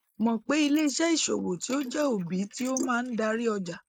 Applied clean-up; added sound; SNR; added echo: neural mask model Resemble Enhance denoiser.